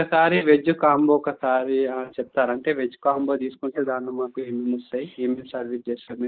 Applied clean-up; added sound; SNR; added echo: neural mask model Resemble Enhance denoiser.